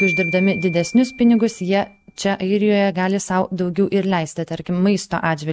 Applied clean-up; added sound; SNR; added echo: neural mask model RNNoise.